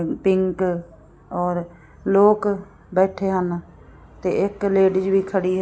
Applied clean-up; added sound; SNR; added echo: none; none; none; none.